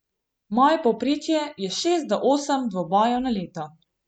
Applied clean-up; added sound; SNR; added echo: none; none; none; none.